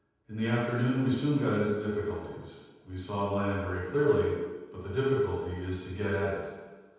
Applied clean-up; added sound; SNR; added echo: none; none; none; reverberation time 1.2 s.